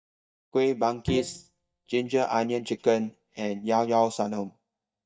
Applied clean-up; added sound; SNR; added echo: neural mask model DeepFilterNet 3.